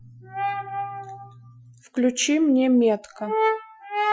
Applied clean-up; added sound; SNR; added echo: classical method Wiener filter.